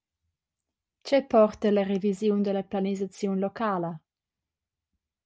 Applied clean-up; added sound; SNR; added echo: none; none; none; none.